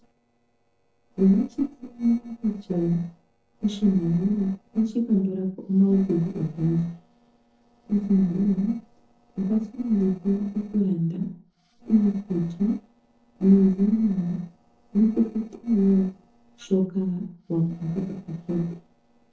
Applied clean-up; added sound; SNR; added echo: neural separator model SepFormer DNS4.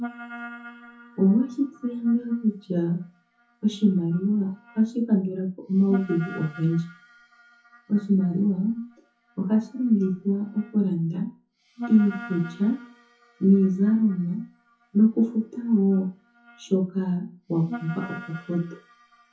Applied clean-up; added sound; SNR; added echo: classical method WPE with log-MMSE.